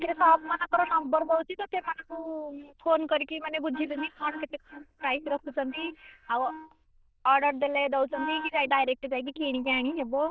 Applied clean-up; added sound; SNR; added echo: neural diffusion model UNIVERSE++.